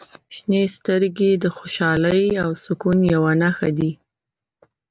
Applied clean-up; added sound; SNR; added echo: none; none; none; none.